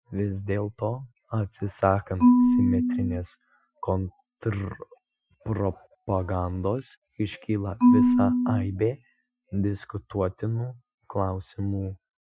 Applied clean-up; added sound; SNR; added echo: classical method Wiener filter.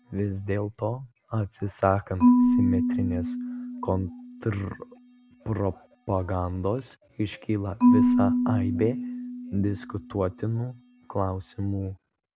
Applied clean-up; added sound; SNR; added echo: none; Marimba, xylophone / Wood; -2 dB; none.